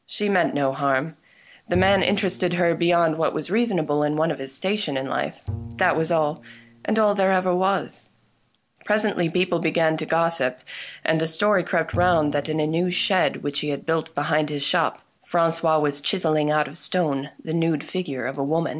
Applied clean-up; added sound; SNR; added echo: none; Bowed string instrument; 16 dB; none.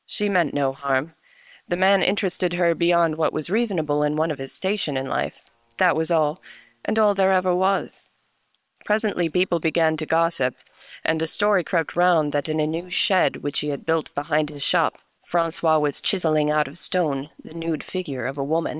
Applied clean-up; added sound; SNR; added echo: neural separator model SepFormer WHAM!.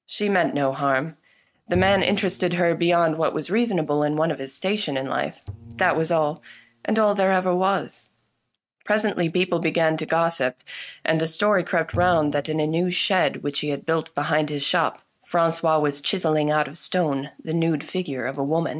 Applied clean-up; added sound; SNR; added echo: neural mask model RNNoise.